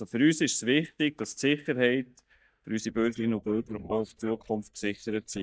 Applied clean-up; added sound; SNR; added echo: neural mask model DeepFilterNet 3.